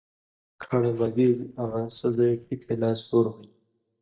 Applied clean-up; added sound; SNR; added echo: neural mask model DeepFilterNet 3.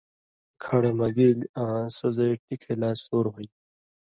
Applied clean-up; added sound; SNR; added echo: none; none; none; none.